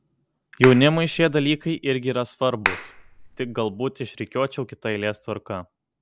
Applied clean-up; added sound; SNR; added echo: none; Clapping; 7 dB; none.